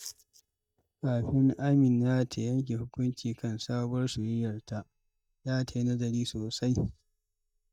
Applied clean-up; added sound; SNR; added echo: neural mask model DeepFilterNet 3.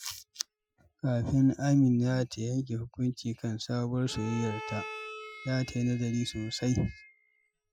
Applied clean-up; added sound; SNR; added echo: classical method Wiener filter.